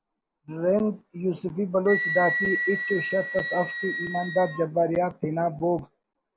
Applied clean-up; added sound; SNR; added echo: none; Wind instrument, woodwind instrument; 6 dB; none.